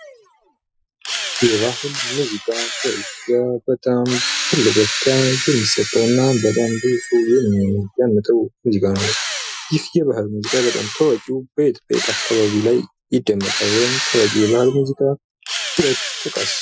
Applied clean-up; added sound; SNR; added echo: classical method Wiener filter.